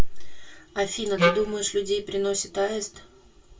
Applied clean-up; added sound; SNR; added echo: none; Wind instrument, woodwind instrument; -2 dB; reverberation time 0.1 s.